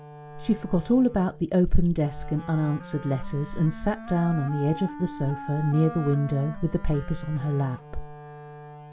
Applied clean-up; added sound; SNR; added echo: none; Wind instrument, woodwind instrument; 15 dB; none.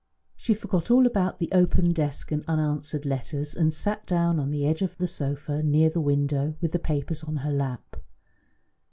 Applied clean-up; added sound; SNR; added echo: none; none; none; none.